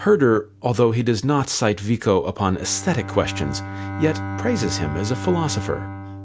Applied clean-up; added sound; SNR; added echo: none; Bowed string instrument; 10 dB; none.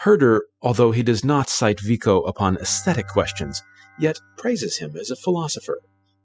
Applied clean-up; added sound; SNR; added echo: classical method spectral subtraction.